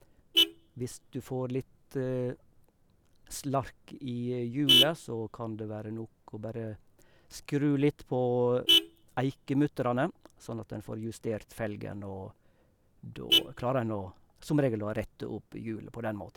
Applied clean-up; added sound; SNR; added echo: none; Vehicle horn, car horn, honking; 2 dB; none.